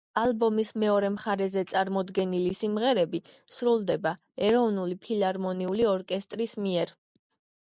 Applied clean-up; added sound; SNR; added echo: none; none; none; none.